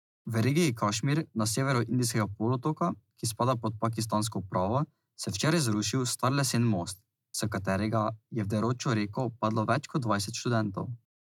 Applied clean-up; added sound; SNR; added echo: none; none; none; none.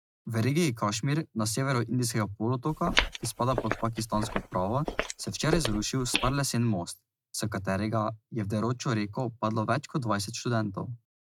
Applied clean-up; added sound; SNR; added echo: neural mask model RNNoise.